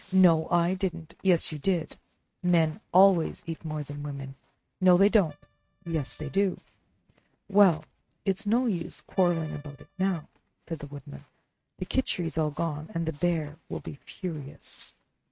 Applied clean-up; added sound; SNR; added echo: neural mask model RNNoise.